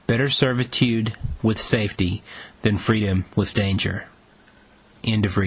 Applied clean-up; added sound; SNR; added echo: none; none; none; none.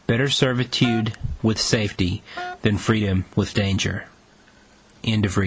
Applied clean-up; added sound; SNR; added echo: none; Wind instrument, woodwind instrument; 14 dB; none.